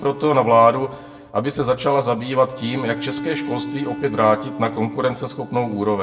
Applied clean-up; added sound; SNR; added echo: none; Bowed string instrument; 13 dB; reverberation time 0.6 s.